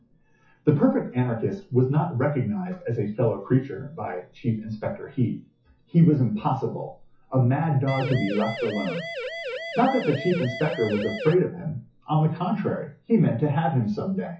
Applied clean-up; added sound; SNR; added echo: classical method WPE with log-MMSE.